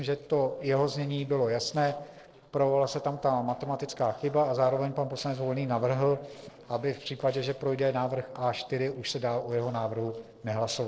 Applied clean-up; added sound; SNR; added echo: neural separator model SepFormer DNS4.